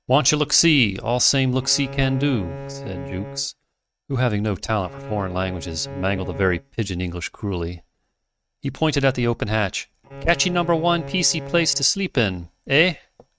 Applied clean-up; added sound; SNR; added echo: neural mask model RNNoise.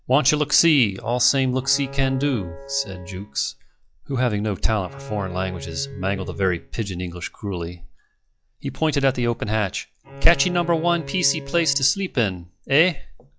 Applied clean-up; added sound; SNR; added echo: classical method log-MMSE.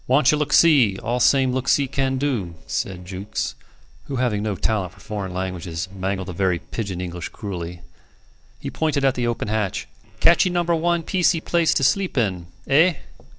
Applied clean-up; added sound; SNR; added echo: neural separator model SepFormer DNS4.